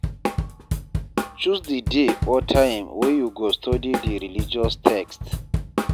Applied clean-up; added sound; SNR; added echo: none; Drum kit; 4 dB; none.